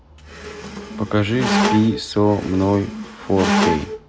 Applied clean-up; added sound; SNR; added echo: none; Squeak; 3 dB; none.